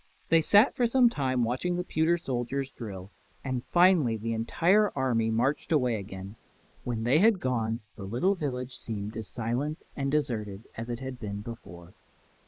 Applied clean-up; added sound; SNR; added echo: neural mask model Resemble Enhance denoiser.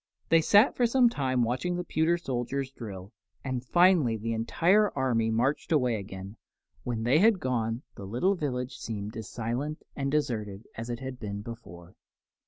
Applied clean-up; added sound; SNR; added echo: none; none; none; none.